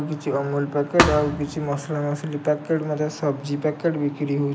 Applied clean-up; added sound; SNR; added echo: none; Thump, thud; 2 dB; none.